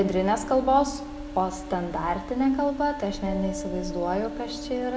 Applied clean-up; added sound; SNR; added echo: none; Acoustic guitar; 11 dB; none.